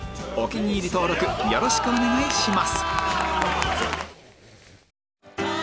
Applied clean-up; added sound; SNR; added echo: none; Zipper (clothing); 14 dB; none.